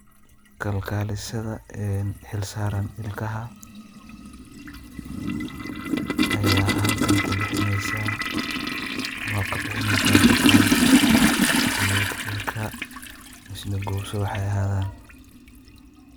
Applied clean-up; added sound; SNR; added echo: none; Toilet flush; -5 dB; none.